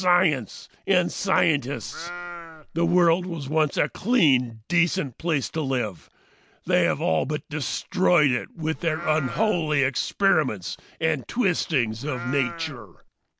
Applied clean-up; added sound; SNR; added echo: none; Livestock, farm animals, working animals; 13 dB; none.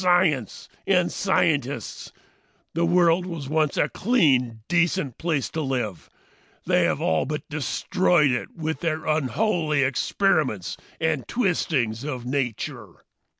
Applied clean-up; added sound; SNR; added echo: none; none; none; none.